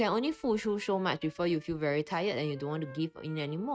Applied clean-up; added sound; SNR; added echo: neural mask model RNNoise.